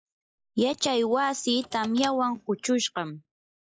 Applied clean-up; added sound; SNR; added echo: classical method log-MMSE.